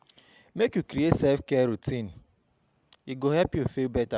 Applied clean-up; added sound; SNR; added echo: none; none; none; none.